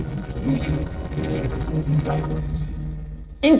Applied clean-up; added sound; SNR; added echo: neural separator model SepFormer DNS4.